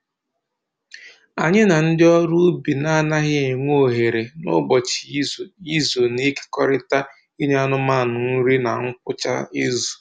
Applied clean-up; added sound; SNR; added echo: none; none; none; none.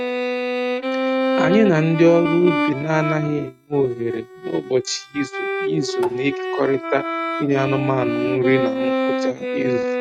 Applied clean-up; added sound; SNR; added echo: neural mask model RNNoise.